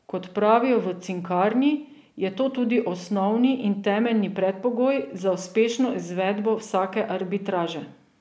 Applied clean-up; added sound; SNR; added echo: none; none; none; none.